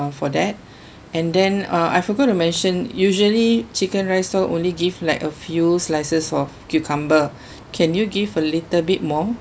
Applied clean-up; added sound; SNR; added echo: none; none; none; none.